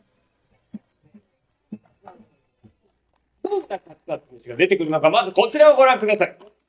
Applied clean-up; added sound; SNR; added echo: neural mask model DeepFilterNet 3.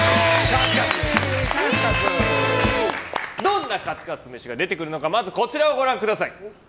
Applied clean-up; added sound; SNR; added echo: none; none; none; none.